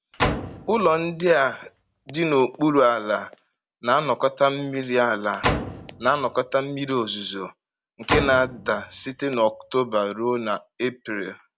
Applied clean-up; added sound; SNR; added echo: none; Slam; 7 dB; none.